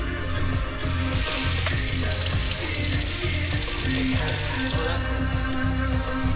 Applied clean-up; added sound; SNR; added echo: none; Sink (filling or washing) / Water; 2 dB; reverberation time 2.4 s.